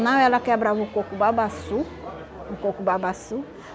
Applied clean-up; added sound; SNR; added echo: none; none; none; none.